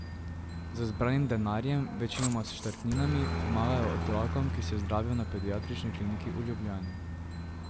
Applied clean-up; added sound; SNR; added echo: none; Aircraft; 2 dB; none.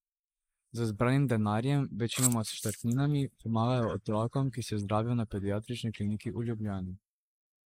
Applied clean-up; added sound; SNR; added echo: neural mask model Resemble Enhance denoiser.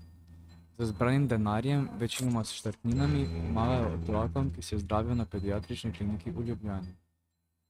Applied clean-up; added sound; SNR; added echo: neural mask model RNNoise.